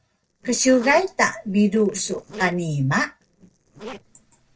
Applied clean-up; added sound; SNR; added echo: neural separator model SepFormer DNS4.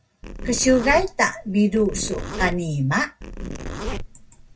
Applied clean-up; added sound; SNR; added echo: none; Zipper (clothing); 8 dB; reverberation time 0.4 s.